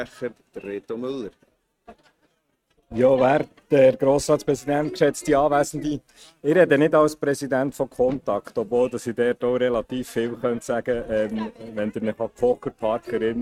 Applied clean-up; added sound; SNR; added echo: neural mask model RNNoise.